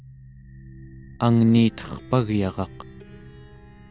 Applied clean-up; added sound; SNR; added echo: none; Plucked string instrument; 18 dB; none.